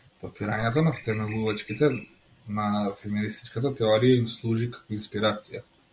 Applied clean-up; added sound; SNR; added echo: none; Bird; 17 dB; none.